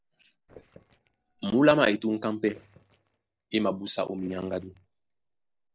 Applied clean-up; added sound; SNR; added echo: neural separator model SepFormer DNS4.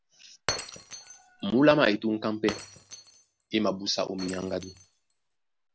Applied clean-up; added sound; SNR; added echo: none; Shatter; 14 dB; none.